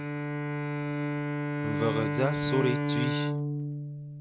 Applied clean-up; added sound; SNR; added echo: none; Bowed string instrument; -3 dB; none.